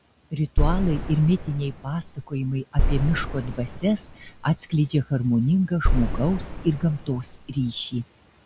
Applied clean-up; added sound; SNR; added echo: none; Boom; 1 dB; none.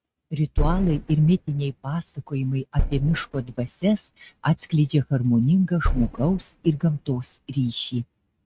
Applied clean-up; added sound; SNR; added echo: neural mask model RNNoise.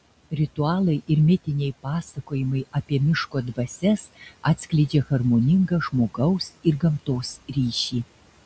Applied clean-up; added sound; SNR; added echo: none; none; none; none.